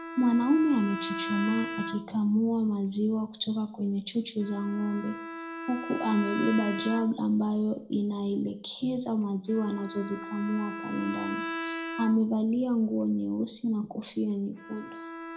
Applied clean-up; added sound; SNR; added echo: none; Bowed string instrument; 11 dB; reverberation time 0.3 s.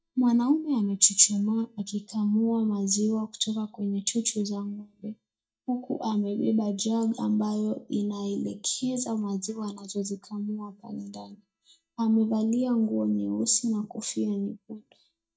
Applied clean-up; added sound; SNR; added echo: neural mask model DeepFilterNet 3.